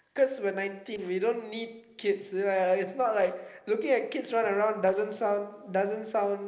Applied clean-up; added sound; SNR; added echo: neural separator model SepFormer DNS4.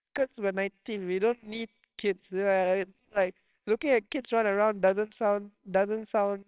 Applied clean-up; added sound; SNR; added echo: neural separator model SepFormer WHAMR!.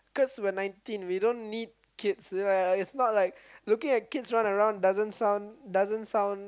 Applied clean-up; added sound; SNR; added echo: none; none; none; none.